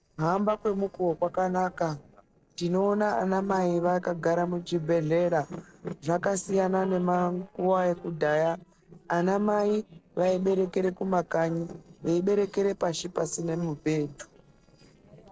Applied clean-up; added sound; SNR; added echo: neural separator model SepFormer DNS4.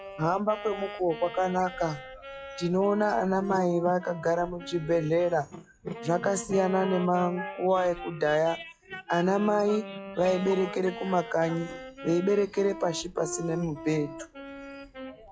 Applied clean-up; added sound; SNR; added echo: classical method log-MMSE.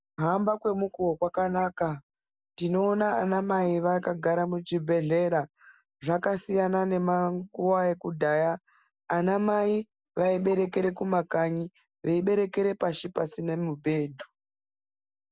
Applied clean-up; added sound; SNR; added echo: none; none; none; none.